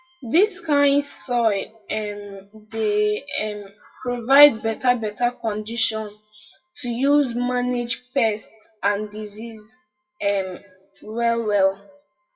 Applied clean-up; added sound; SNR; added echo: classical method WPE with log-MMSE.